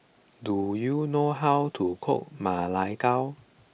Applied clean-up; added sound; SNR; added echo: none; none; none; none.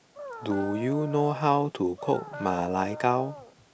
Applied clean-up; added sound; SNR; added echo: none; Dog; 12 dB; none.